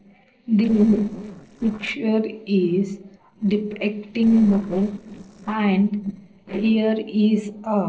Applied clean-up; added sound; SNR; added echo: neural separator model SepFormer DNS4.